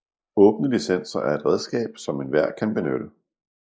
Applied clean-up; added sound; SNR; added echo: neural mask model Resemble Enhance denoiser.